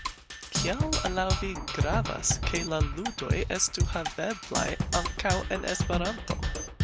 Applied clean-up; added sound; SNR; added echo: none; Percussion; -1 dB; none.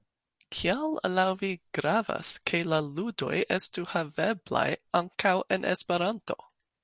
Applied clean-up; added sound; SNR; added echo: none; none; none; none.